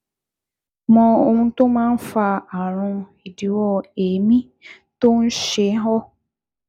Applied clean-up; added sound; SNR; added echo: none; none; none; none.